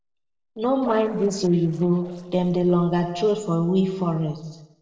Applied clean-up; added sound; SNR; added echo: neural separator model SepFormer DNS4.